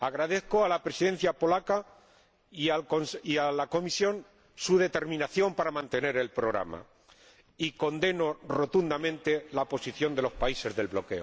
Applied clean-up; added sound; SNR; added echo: none; none; none; none.